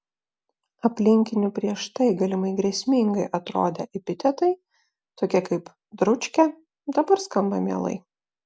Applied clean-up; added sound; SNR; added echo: none; none; none; none.